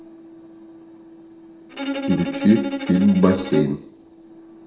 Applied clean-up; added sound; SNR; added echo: neural separator model SepFormer DNS4.